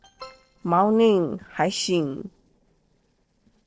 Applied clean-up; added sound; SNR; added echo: neural separator model SepFormer DNS4.